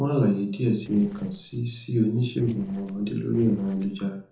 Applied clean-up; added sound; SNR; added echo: neural separator model SepFormer DNS4.